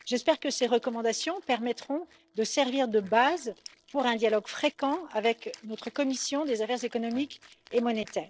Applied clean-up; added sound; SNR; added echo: neural separator model SepFormer DNS4.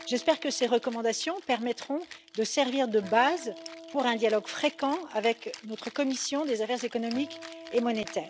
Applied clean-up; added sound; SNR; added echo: none; Acoustic guitar + Rattle (instrument); 17 dB; none.